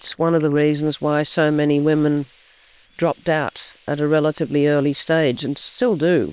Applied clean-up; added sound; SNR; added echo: neural separator model SepFormer WHAM!.